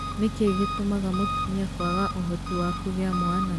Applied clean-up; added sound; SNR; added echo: none; Engine; 3 dB; none.